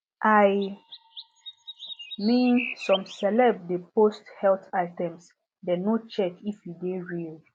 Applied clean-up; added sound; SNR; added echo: none; Chirp, tweet; 13 dB; none.